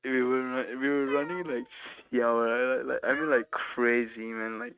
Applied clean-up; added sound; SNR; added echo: neural mask model RNNoise.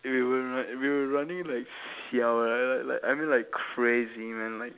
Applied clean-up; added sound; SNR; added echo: none; none; none; none.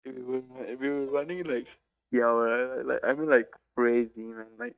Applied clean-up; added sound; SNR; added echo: neural mask model DeepFilterNet 3.